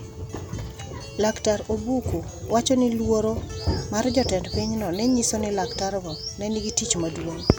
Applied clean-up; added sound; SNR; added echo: none; Acoustic guitar; 19 dB; none.